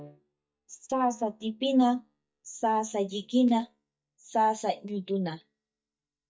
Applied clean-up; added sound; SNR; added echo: neural mask model DeepFilterNet 3.